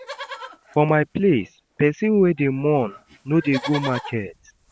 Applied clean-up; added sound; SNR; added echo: none; Livestock, farm animals, working animals; 16 dB; none.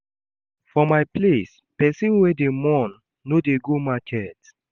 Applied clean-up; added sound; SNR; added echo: none; none; none; none.